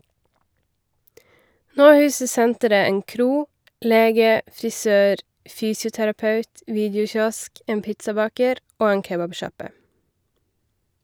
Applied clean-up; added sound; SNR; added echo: none; none; none; none.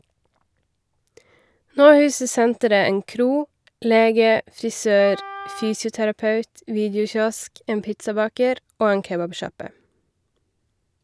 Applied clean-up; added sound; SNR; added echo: none; Wind instrument, woodwind instrument; 16 dB; none.